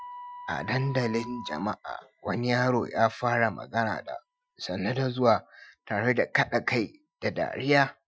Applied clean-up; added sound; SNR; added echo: classical method Wiener filter.